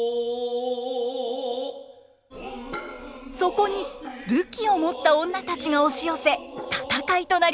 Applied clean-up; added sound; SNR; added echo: none; none; none; none.